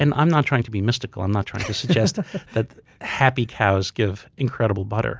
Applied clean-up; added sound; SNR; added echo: none; none; none; none.